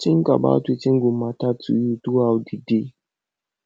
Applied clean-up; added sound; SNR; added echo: none; none; none; none.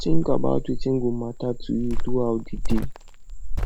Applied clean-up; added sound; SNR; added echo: none; Cricket; -4 dB; none.